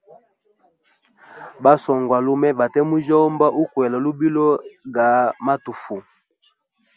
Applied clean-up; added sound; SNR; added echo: none; none; none; none.